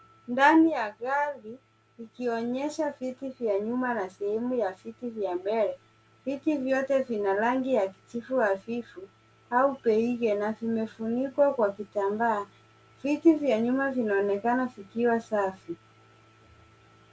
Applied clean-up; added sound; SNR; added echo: none; none; none; none.